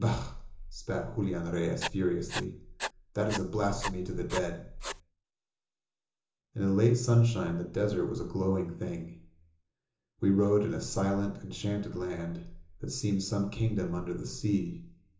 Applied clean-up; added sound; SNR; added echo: none; Writing; 10 dB; reverberation time 0.6 s.